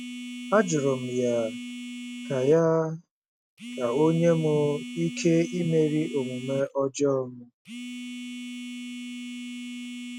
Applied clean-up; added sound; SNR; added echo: none; Telephone; 11 dB; none.